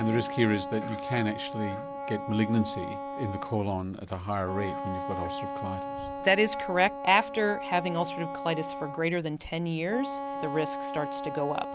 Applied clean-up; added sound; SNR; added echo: none; Wind instrument, woodwind instrument; 7 dB; none.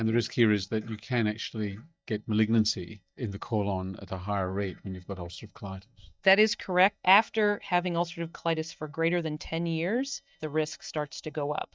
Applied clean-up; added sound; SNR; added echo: neural mask model DeepFilterNet 3.